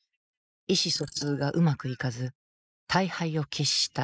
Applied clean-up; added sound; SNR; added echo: neural mask model Resemble Enhance denoiser.